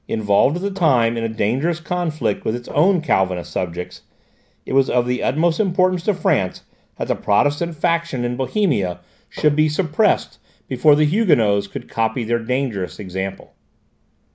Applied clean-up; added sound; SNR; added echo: none; Walk, footsteps; 14 dB; none.